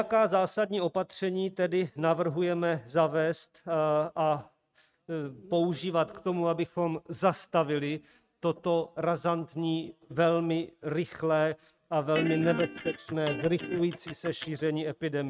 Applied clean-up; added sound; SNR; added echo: neural mask model RNNoise.